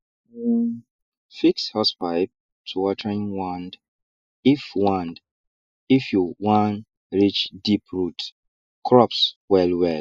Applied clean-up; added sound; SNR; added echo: neural mask model Resemble Enhance denoiser.